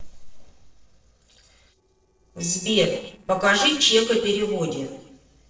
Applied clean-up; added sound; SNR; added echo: neural separator model SepFormer DNS4.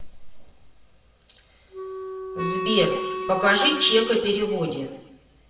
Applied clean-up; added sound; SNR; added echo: none; Wind instrument, woodwind instrument; 6 dB; reverberation time 1.0 s.